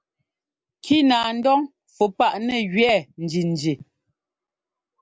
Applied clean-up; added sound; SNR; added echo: none; none; none; none.